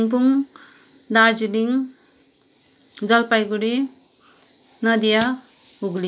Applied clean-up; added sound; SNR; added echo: none; none; none; none.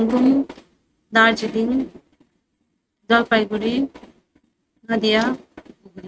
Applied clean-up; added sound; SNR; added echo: neural mask model RNNoise.